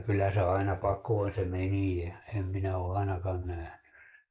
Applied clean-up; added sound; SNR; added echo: neural mask model Resemble Enhance denoiser.